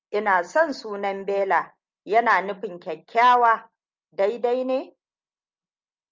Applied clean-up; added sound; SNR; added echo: none; none; none; none.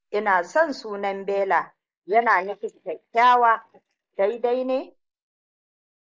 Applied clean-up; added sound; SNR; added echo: neural mask model Resemble Enhance denoiser.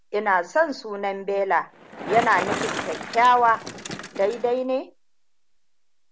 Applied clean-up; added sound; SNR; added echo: none; Bicycle; 11 dB; none.